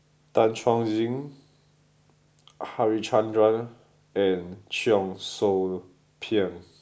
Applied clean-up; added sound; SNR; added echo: none; none; none; none.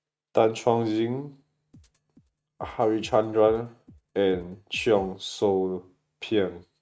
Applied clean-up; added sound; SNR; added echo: neural mask model RNNoise.